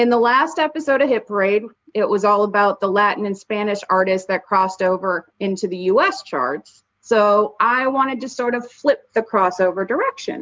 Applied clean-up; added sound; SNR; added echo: none; none; none; none.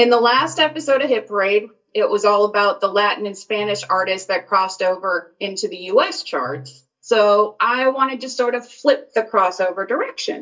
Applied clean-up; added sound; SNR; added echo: neural mask model DeepFilterNet 3.